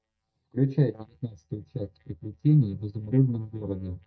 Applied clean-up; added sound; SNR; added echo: neural mask model DeepFilterNet 3.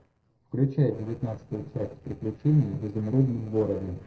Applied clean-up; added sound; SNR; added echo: neural separator model SepFormer DNS4.